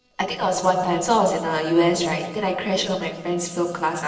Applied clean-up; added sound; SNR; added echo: neural separator model SepFormer DNS4.